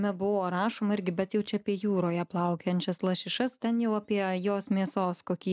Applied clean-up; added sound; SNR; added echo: none; none; none; none.